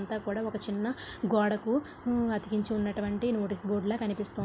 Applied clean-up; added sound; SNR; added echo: none; none; none; none.